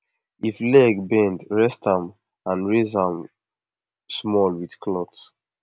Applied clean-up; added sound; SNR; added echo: none; none; none; none.